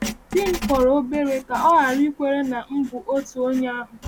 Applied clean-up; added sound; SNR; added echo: none; Writing; 13 dB; none.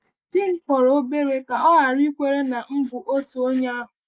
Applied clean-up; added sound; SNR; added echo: neural mask model Resemble Enhance denoiser.